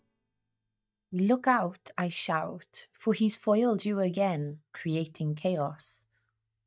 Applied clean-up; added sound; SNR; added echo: neural mask model DeepFilterNet 3.